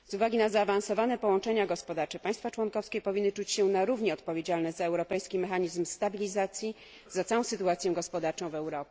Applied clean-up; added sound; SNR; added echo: none; none; none; none.